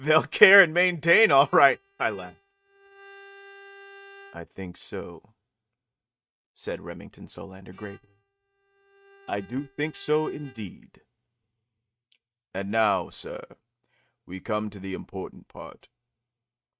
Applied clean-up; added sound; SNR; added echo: neural mask model RNNoise.